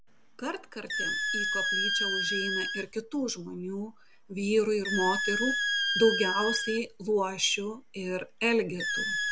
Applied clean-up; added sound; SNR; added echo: none; Squeak; 2 dB; none.